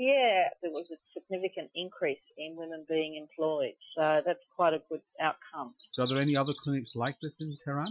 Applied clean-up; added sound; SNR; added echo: classical method Wiener filter.